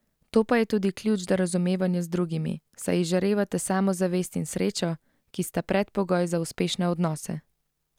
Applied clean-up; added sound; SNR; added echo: none; none; none; none.